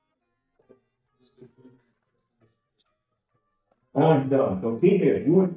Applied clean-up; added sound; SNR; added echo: neural mask model DeepFilterNet 3.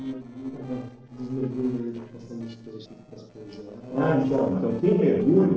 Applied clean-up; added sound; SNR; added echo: neural separator model SepFormer DNS4.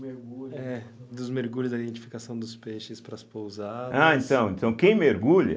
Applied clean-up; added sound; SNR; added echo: none; none; none; none.